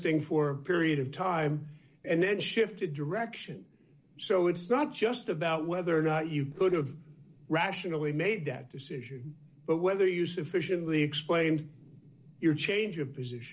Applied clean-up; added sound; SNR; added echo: neural separator model SepFormer DNS4.